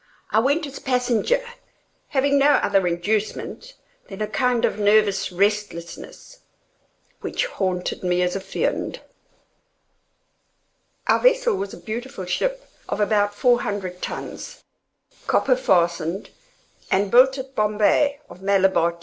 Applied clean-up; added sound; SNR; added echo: none; none; none; none.